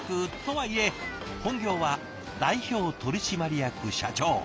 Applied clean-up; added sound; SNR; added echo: none; Guitar + Meow; 18 dB; none.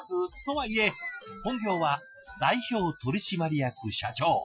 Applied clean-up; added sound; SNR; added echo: classical method Wiener filter.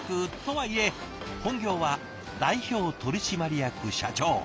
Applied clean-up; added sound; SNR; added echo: none; none; none; none.